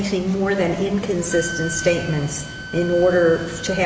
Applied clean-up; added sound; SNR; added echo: none; Wind instrument, woodwind instrument; 14 dB; none.